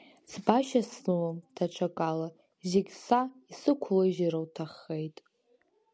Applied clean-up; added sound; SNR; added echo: none; none; none; none.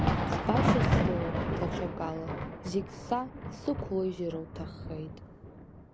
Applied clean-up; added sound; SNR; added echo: none; Thunder; -4 dB; none.